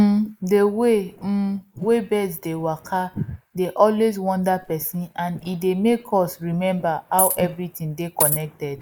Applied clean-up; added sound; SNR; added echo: neural mask model Resemble Enhance denoiser.